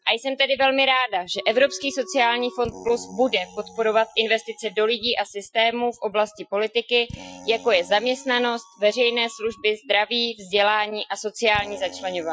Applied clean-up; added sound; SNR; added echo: classical method Wiener filter.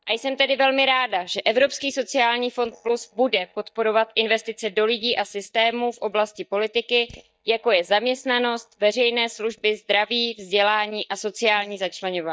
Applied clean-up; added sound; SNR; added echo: neural mask model DeepFilterNet 3.